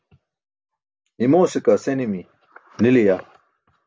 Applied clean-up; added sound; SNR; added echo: none; none; none; none.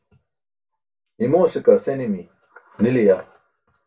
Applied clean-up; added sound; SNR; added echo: none; none; none; reverberation time 0.2 s.